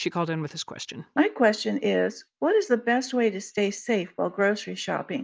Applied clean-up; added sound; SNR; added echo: none; none; none; none.